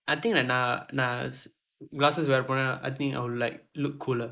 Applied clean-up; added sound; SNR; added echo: neural mask model Resemble Enhance denoiser.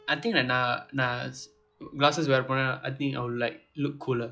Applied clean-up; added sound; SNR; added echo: classical method log-MMSE.